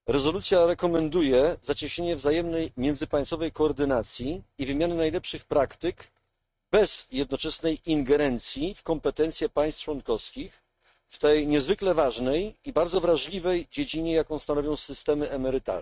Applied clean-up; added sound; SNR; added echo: neural mask model RNNoise.